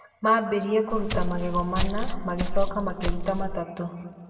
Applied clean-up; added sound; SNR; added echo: none; Walk, footsteps; -1 dB; reverberation time 1.7 s.